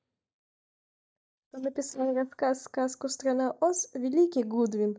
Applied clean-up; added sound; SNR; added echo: neural mask model DeepFilterNet 3.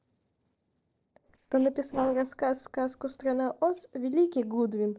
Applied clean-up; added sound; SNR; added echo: neural separator model SepFormer DNS4.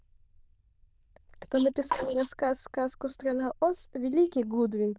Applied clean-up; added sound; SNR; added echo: neural diffusion model UNIVERSE++.